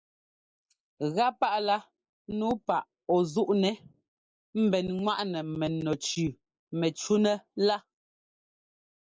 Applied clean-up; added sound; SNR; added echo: neural mask model Resemble Enhance denoiser.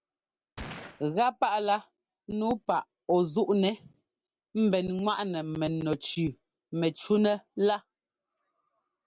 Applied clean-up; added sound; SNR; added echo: none; Gunshot, gunfire; 15 dB; none.